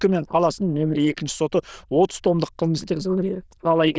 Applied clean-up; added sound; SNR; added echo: neural diffusion model UNIVERSE++.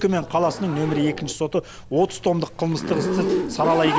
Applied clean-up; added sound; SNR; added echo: none; Zipper (clothing); 5 dB; none.